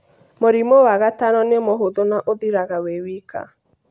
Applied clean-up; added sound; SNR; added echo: none; none; none; none.